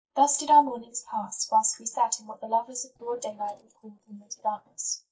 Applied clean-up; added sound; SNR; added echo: neural mask model DeepFilterNet 3.